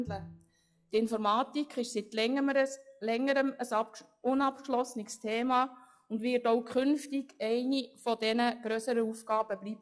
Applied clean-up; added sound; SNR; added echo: classical method log-MMSE.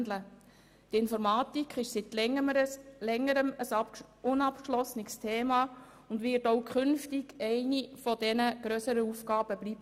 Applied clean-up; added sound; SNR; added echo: none; none; none; none.